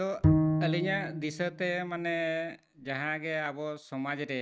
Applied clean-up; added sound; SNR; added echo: neural mask model RNNoise.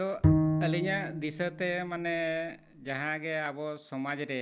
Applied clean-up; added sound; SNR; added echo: none; Bowed string instrument; -3 dB; none.